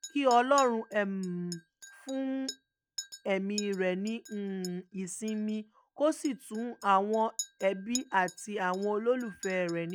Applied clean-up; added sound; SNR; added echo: neural mask model RNNoise.